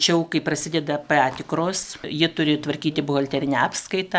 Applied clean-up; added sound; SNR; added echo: none; none; none; none.